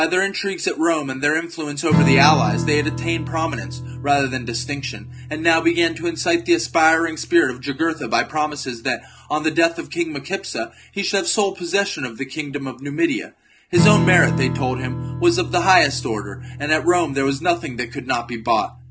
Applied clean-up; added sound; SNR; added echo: none; Strum; 6 dB; none.